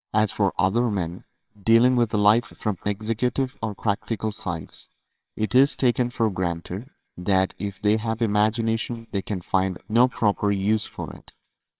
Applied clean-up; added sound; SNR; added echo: neural separator model SepFormer WHAMR!.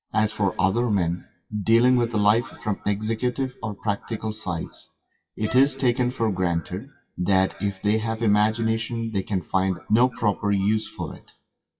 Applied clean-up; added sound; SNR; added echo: classical method WPE with log-MMSE.